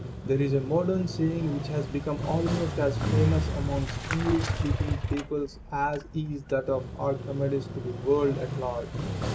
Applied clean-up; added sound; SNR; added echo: none; Motorcycle; 3 dB; none.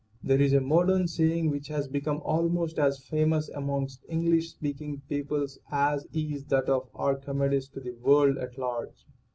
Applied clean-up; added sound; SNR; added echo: none; none; none; none.